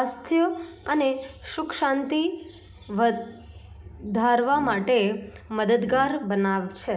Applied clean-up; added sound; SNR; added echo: none; Brass instrument; 17 dB; reverberation time 0.3 s.